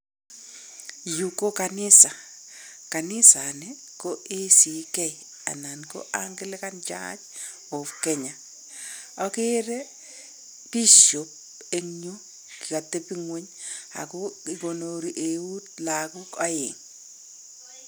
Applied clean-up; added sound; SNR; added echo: none; none; none; none.